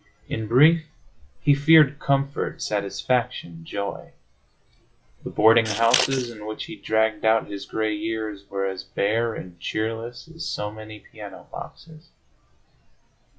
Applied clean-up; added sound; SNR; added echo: classical method log-MMSE.